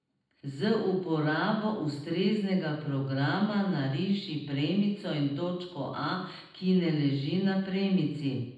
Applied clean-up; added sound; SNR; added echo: none; none; none; reverberation time 0.8 s.